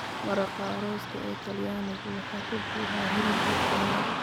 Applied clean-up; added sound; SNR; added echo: none; Car passing by / Traffic noise, roadway noise; -2 dB; none.